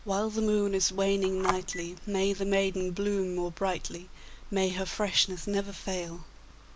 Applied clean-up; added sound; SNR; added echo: none; Telephone; 10 dB; none.